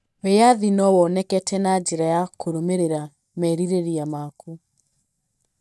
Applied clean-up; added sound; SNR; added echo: neural mask model DeepFilterNet 3.